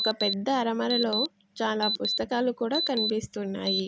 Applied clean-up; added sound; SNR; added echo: none; Alarm; 4 dB; none.